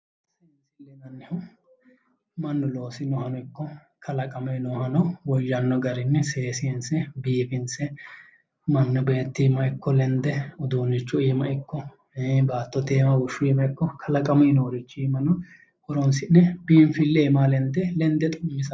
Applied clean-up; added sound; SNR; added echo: none; none; none; none.